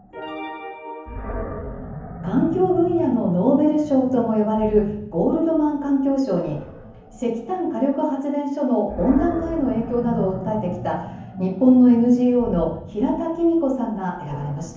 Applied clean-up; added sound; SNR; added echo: none; Animal; 13 dB; reverberation time 0.7 s.